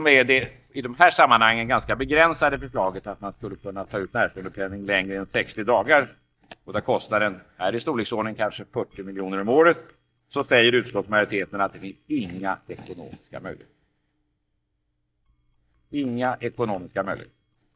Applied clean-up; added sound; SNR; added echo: neural mask model DeepFilterNet 3.